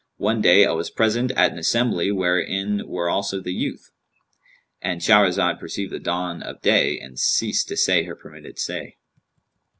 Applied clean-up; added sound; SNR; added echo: none; none; none; none.